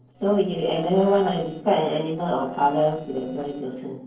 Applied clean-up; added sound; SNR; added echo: neural separator model SepFormer DNS4.